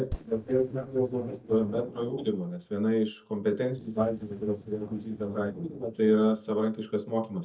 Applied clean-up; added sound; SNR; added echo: neural mask model DeepFilterNet 3.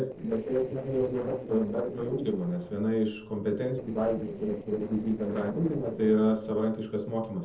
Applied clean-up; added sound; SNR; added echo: neural separator model SepFormer DNS4.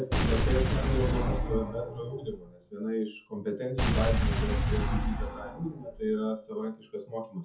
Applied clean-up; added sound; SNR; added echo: classical method WPE with log-MMSE.